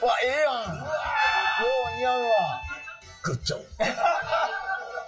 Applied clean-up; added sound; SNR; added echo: classical method WPE with log-MMSE.